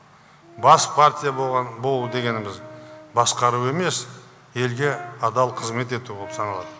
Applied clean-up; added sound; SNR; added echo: none; Brass instrument; 18 dB; none.